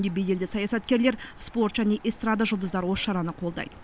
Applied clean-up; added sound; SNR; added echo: none; Rain; 20 dB; none.